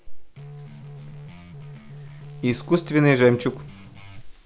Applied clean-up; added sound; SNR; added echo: none; Guitar; 16 dB; none.